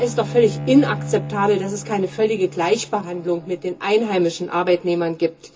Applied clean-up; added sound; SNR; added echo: none; Bowed string instrument; 13 dB; reverberation time 0.2 s.